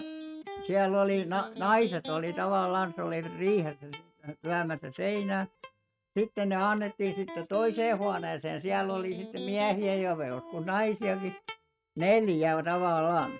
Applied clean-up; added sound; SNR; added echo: neural mask model RNNoise.